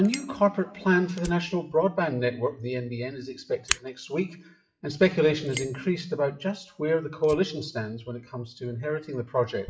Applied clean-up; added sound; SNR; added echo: classical method WPE with log-MMSE.